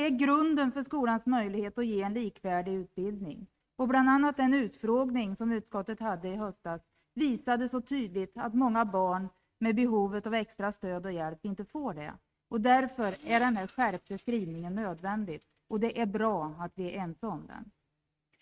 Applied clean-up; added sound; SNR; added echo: neural mask model RNNoise.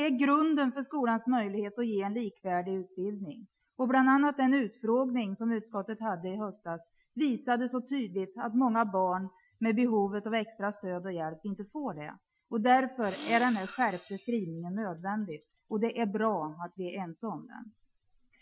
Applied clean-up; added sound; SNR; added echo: classical method Wiener filter.